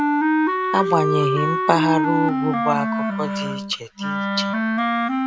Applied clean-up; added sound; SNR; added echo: none; Wind instrument, woodwind instrument; -3 dB; none.